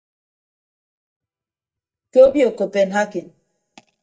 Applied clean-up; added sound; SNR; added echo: neural mask model DeepFilterNet 3.